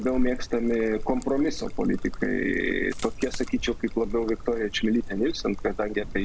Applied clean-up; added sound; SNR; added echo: none; Coin (dropping) + Trickle, dribble; 6 dB; none.